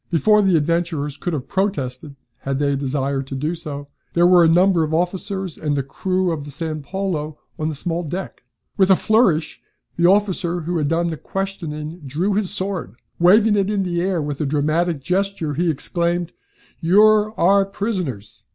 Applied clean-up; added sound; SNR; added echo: none; none; none; none.